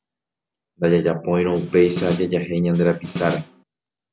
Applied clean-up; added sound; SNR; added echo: none; Snare drum; 11 dB; none.